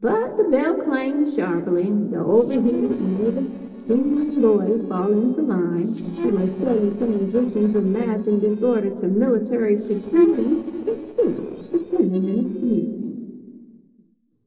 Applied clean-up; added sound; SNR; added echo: neural separator model SepFormer DNS4.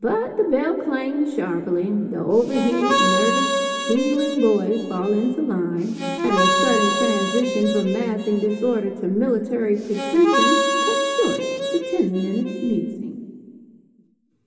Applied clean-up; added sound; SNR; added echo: none; Harmonica; 2 dB; reverberation time 2.5 s.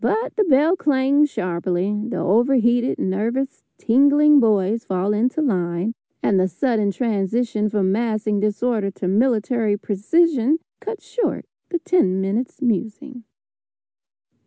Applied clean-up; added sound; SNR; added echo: none; none; none; none.